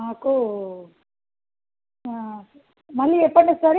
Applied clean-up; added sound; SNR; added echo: none; none; none; none.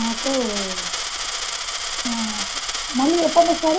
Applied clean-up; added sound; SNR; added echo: none; Coin (dropping); 4 dB; reverberation time 0.3 s.